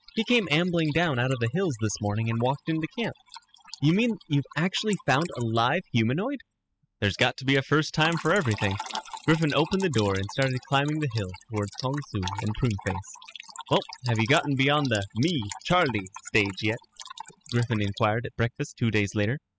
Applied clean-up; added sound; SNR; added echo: classical method spectral subtraction.